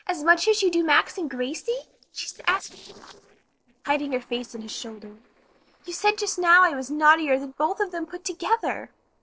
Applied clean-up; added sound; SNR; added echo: neural separator model SepFormer DNS4.